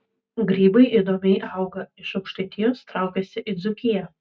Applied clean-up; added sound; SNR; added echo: none; none; none; none.